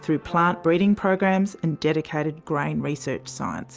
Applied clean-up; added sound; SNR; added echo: none; Brass instrument; 18 dB; none.